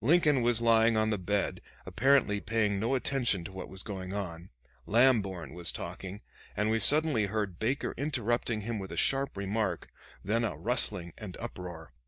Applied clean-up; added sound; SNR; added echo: neural mask model DeepFilterNet 3.